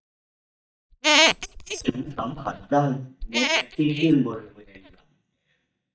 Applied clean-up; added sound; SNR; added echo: neural mask model DeepFilterNet 3.